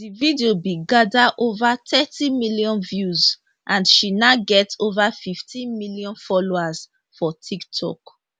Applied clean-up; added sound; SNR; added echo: none; none; none; none.